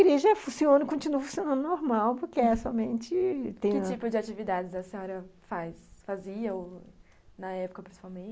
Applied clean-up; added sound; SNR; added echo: none; none; none; none.